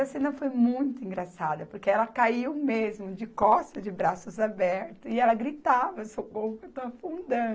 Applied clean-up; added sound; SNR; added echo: none; none; none; none.